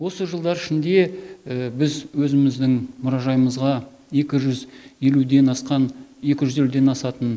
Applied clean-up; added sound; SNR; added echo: none; none; none; none.